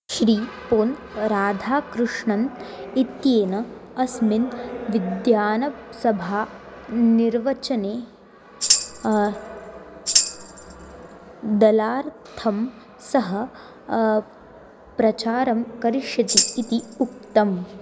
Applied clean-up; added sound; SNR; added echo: none; Tambourine; 2 dB; none.